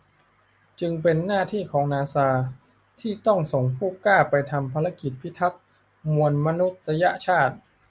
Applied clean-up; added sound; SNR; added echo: none; none; none; none.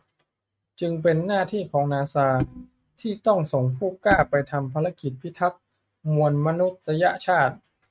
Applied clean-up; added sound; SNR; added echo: neural mask model RNNoise.